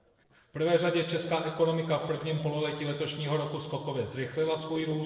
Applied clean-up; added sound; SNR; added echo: neural separator model SepFormer DNS4.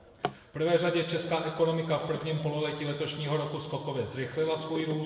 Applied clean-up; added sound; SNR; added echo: none; Drawer open or close; 15 dB; reverberation time 1.9 s.